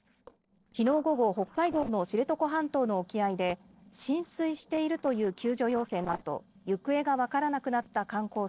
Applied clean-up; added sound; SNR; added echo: neural separator model SepFormer DNS4.